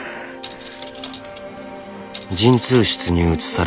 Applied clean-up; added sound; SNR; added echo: none; Coin (dropping); 19 dB; none.